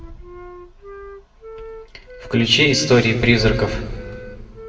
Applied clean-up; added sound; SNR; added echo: none; Wind instrument, woodwind instrument; 16 dB; reverberation time 1.7 s.